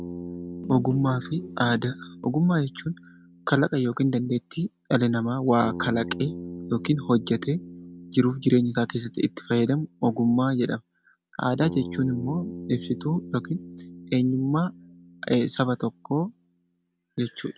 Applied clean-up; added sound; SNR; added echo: none; Bass guitar; 15 dB; none.